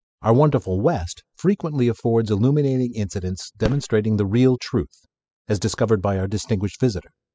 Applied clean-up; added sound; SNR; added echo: classical method spectral subtraction.